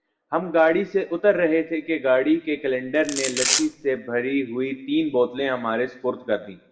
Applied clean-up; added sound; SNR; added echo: none; Domestic sounds, home sounds; 3 dB; reverberation time 0.9 s.